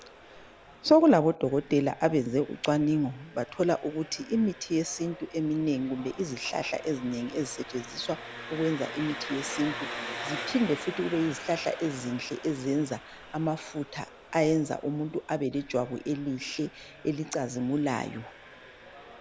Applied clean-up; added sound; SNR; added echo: none; Engine; 14 dB; none.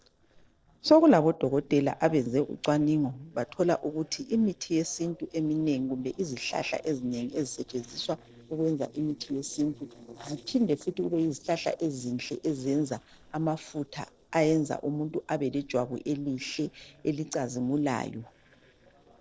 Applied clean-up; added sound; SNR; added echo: neural separator model SepFormer DNS4.